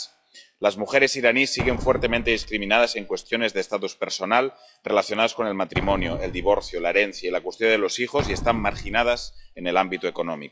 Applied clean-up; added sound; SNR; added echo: classical method log-MMSE.